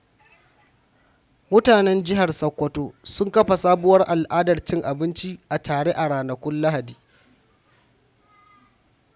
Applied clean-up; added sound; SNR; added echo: none; none; none; none.